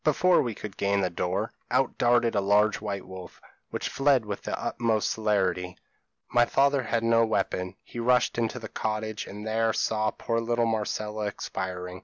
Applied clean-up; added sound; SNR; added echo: none; none; none; none.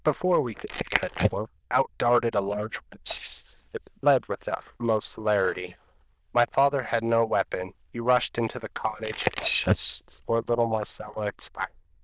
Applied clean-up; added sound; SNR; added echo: neural diffusion model UNIVERSE++.